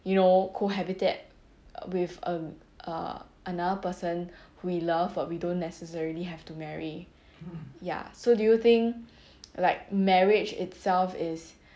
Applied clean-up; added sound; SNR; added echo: none; none; none; none.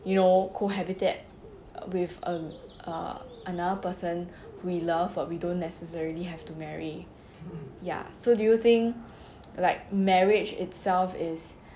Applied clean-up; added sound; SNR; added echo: none; Bird; 19 dB; none.